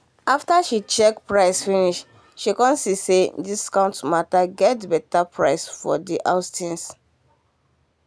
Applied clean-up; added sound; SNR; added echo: none; none; none; none.